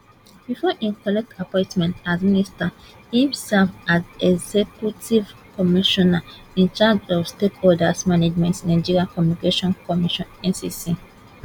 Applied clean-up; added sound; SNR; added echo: none; none; none; none.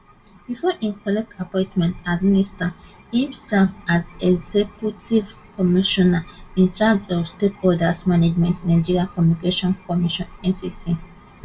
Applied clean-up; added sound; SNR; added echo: none; none; none; reverberation time 0.2 s.